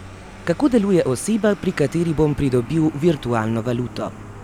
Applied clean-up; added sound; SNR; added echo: none; Vehicle; 17 dB; none.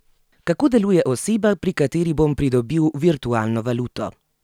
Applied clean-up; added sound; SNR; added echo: none; none; none; none.